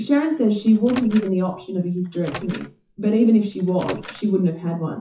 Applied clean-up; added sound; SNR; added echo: classical method WPE with log-MMSE.